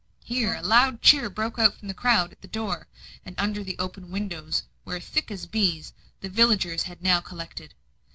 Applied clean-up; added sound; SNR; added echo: none; Wind instrument, woodwind instrument; 15 dB; none.